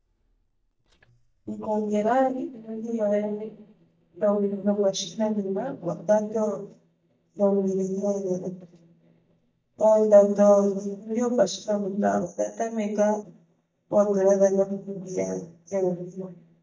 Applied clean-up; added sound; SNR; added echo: neural mask model DeepFilterNet 3.